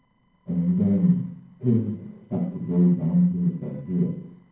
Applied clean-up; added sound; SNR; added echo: neural separator model SepFormer DNS4.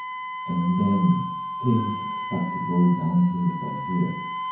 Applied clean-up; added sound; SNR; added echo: none; Wind instrument, woodwind instrument; 7 dB; reverberation time 0.9 s.